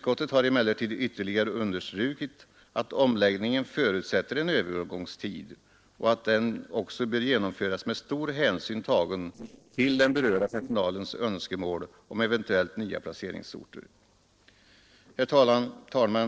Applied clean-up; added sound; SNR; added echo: neural separator model SepFormer DNS4.